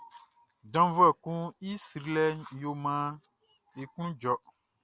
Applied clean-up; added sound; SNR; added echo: none; none; none; none.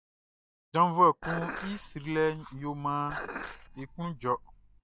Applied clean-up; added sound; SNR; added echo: neural mask model DeepFilterNet 3.